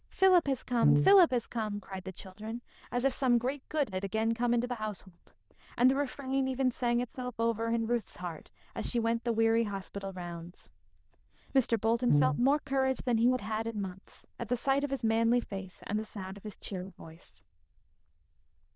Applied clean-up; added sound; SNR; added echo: neural diffusion model UNIVERSE++.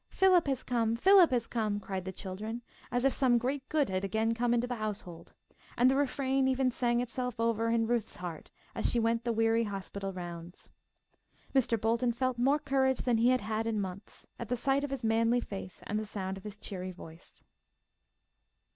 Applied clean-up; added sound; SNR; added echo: none; none; none; none.